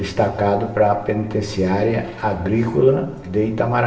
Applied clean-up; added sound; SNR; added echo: none; none; none; reverberation time 1.1 s.